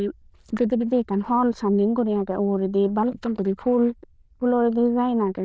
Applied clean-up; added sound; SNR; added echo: neural diffusion model UNIVERSE++.